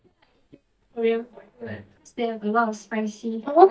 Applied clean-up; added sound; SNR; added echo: neural mask model DeepFilterNet 3.